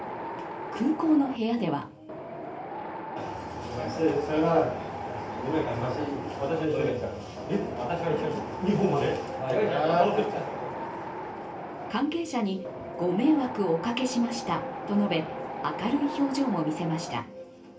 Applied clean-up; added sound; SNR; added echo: none; Wind; 9 dB; reverberation time 0.3 s.